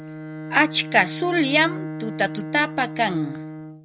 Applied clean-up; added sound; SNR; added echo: none; Bowed string instrument; 9 dB; none.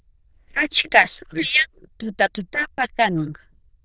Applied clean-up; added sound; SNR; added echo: neural diffusion model UNIVERSE++.